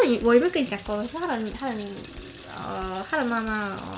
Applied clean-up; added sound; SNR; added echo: none; Bicycle; 19 dB; none.